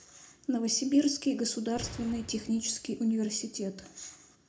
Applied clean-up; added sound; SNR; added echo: none; Boom; 16 dB; reverberation time 0.3 s.